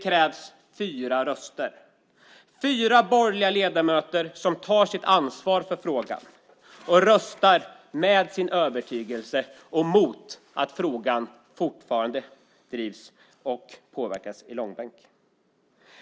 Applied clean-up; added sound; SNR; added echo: none; none; none; none.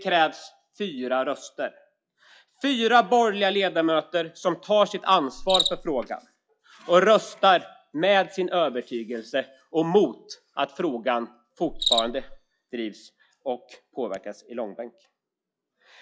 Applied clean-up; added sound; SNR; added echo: classical method log-MMSE.